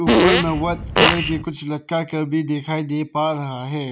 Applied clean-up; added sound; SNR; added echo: none; Fart; -4 dB; none.